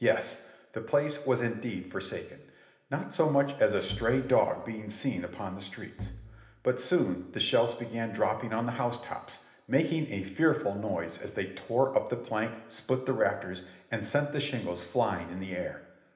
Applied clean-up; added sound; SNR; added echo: none; Bowed string instrument; 14 dB; reverberation time 1.0 s.